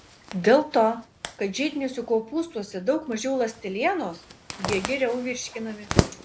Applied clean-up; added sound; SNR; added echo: none; Zipper (clothing); 8 dB; none.